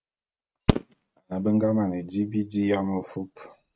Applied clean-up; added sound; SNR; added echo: neural mask model RNNoise.